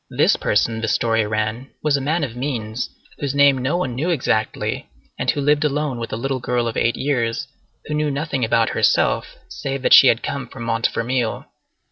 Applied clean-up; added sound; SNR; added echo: none; none; none; none.